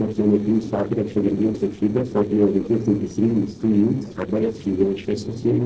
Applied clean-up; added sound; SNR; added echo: neural separator model SepFormer DNS4.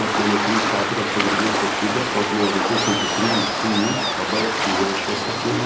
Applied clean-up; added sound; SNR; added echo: none; Waves, surf; -2 dB; reverberation time 0.5 s.